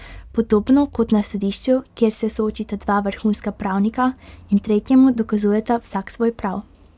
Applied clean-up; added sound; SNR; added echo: none; none; none; none.